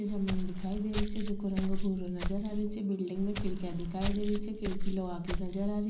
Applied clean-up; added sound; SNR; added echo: none; Walk, footsteps; 0 dB; reverberation time 0.5 s.